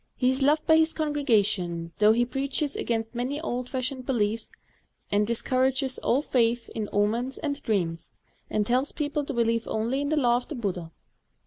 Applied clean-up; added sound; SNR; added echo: none; none; none; none.